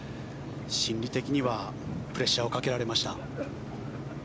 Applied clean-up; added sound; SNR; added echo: none; none; none; none.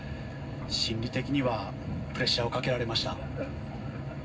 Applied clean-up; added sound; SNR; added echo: none; Organ; 19 dB; reverberation time 0.4 s.